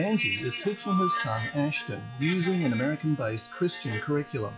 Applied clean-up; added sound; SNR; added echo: classical method log-MMSE.